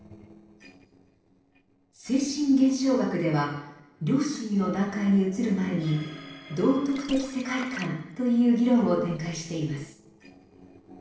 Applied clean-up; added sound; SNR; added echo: neural separator model SepFormer DNS4.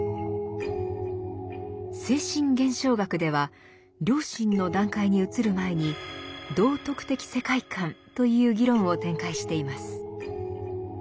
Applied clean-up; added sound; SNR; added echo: none; none; none; none.